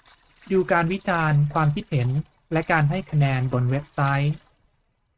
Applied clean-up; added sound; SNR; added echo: neural mask model RNNoise.